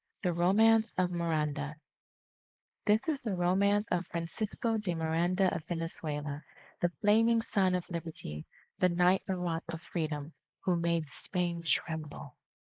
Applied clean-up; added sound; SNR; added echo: neural mask model Resemble Enhance denoiser.